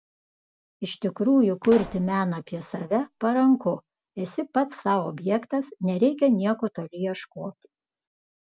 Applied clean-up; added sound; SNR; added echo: none; Explosion; 16 dB; none.